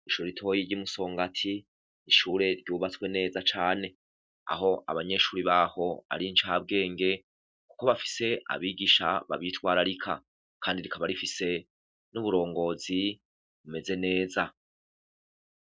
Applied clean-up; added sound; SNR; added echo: none; none; none; none.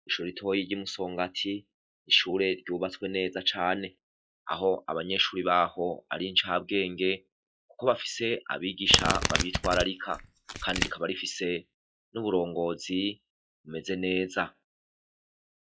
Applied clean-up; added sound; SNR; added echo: classical method log-MMSE.